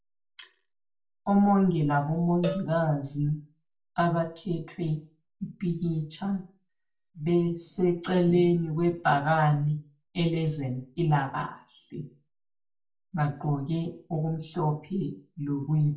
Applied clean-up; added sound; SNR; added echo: none; Cowbell; 13 dB; reverberation time 0.3 s.